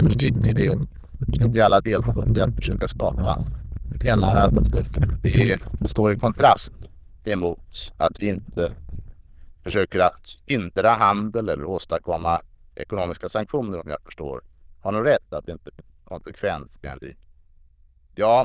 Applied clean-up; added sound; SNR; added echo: neural diffusion model UNIVERSE++.